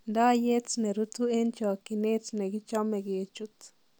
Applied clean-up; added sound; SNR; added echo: none; none; none; none.